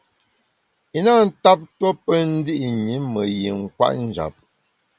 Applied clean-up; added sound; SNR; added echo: none; none; none; none.